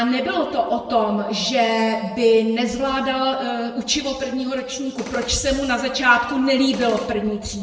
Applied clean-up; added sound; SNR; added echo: none; Gunshot, gunfire; 15 dB; reverberation time 1.2 s.